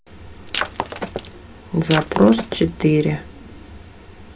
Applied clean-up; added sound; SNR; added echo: none; Shatter; 7 dB; reverberation time 0.3 s.